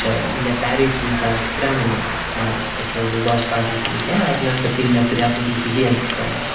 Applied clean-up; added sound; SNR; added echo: none; Rain; 4 dB; reverberation time 0.8 s.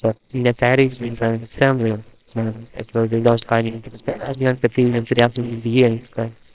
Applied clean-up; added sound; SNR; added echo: neural separator model SepFormer WHAMR!.